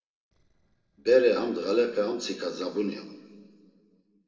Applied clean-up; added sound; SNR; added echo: neural separator model SepFormer DNS4.